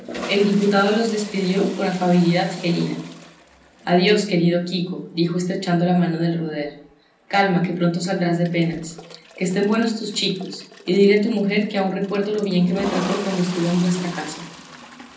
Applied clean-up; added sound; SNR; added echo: none; Toilet flush; 16 dB; reverberation time 0.6 s.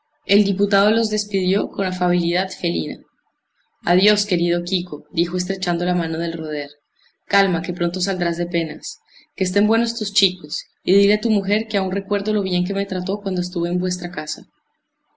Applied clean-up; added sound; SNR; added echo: none; none; none; none.